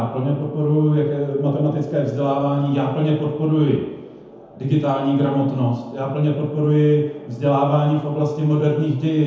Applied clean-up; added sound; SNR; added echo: none; none; none; reverberation time 0.9 s.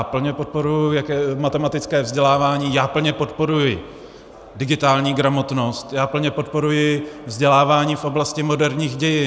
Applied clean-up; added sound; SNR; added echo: none; none; none; none.